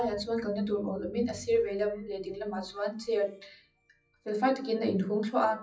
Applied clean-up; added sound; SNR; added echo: classical method WPE with log-MMSE.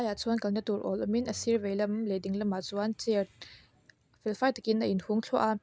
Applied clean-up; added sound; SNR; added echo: none; none; none; none.